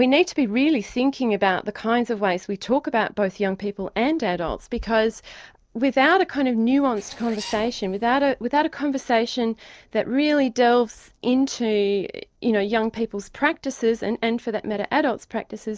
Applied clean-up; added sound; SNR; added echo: neural separator model SepFormer DNS4.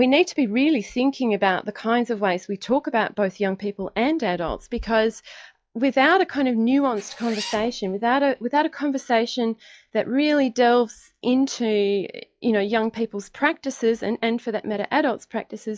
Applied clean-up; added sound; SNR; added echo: classical method log-MMSE.